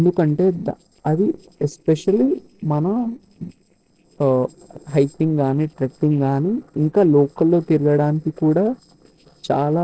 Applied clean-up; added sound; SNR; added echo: neural separator model SepFormer DNS4.